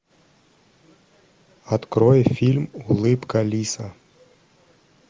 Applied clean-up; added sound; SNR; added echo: none; none; none; none.